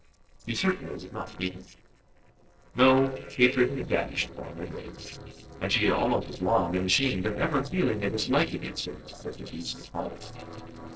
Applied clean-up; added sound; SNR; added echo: neural separator model SepFormer DNS4.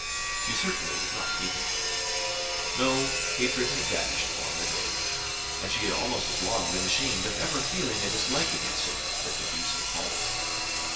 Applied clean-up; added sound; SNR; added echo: none; Sawing; -4 dB; reverberation time 1.0 s.